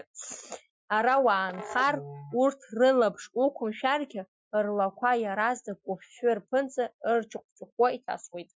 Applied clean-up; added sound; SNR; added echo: classical method Wiener filter.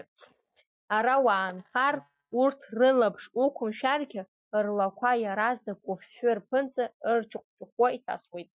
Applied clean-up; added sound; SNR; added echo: neural mask model DeepFilterNet 3.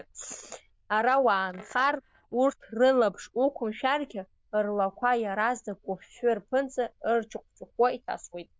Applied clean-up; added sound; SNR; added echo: neural diffusion model UNIVERSE++.